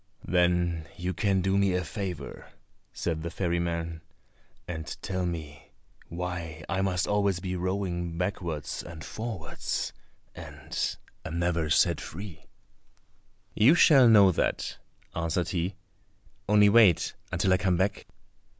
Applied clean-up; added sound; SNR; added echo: none; none; none; none.